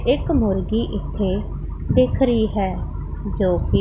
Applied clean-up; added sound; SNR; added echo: none; none; none; none.